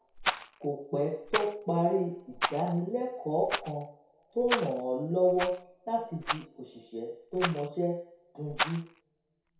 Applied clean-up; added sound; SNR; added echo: none; Rattle; 7 dB; reverberation time 0.6 s.